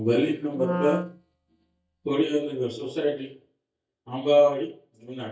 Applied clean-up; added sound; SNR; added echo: neural mask model DeepFilterNet 3.